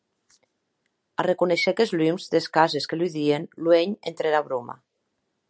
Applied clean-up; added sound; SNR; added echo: none; none; none; none.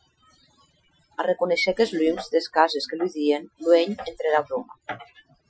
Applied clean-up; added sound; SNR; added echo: classical method Wiener filter.